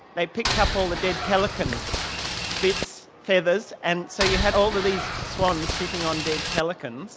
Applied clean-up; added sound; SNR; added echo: none; Boat, Water vehicle; 2 dB; none.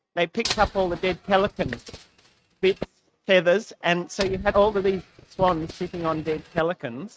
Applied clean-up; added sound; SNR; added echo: neural mask model RNNoise.